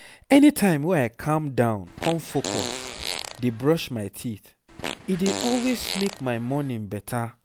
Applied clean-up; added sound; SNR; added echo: none; Fart; 9 dB; none.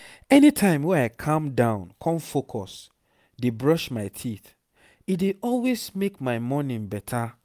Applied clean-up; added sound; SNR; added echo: none; none; none; none.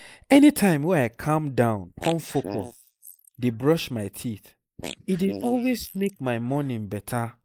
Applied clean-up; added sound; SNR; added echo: neural mask model Resemble Enhance denoiser.